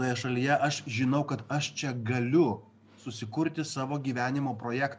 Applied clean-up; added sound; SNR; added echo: none; none; none; none.